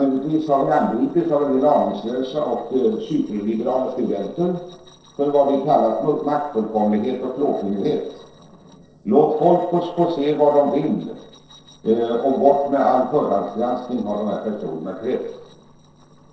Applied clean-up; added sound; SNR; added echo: neural separator model SepFormer DNS4.